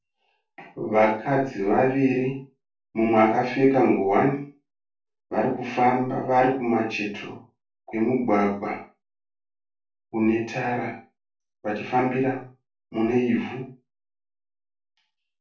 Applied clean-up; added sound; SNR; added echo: none; none; none; reverberation time 0.3 s.